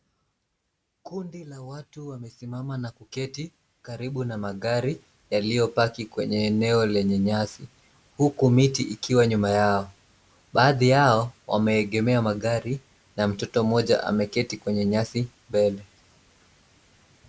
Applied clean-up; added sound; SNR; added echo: none; none; none; none.